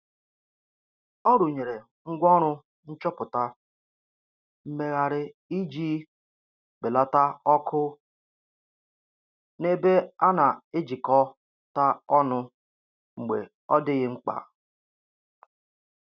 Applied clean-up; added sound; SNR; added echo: none; none; none; none.